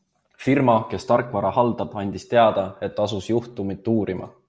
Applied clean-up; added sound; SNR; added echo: none; none; none; none.